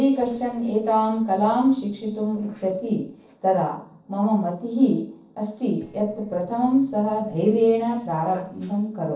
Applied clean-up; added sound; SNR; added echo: neural separator model SepFormer DNS4.